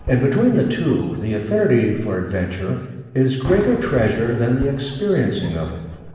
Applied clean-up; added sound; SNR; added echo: none; Fireworks; 16 dB; reverberation time 1.2 s.